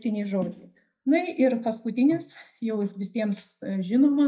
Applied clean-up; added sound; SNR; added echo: neural mask model DeepFilterNet 3.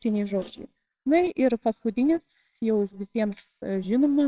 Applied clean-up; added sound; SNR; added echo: neural separator model SepFormer WHAMR!.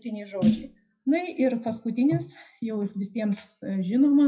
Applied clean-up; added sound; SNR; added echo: classical method WPE with log-MMSE.